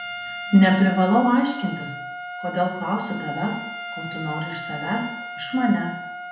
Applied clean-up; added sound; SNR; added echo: none; Trumpet; 10 dB; reverberation time 0.7 s.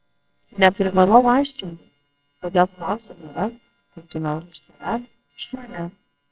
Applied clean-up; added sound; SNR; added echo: neural separator model SepFormer WHAMR!.